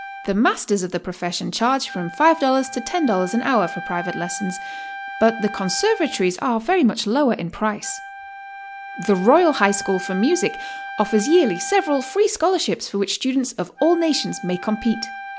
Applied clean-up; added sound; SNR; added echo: none; Wind instrument, woodwind instrument; 13 dB; none.